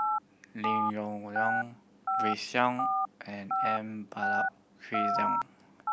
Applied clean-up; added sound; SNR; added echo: none; Telephone; -4 dB; none.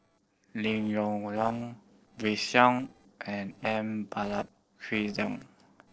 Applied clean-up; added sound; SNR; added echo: neural separator model SepFormer DNS4.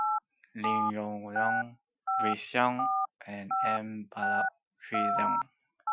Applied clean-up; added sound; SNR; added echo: classical method Wiener filter.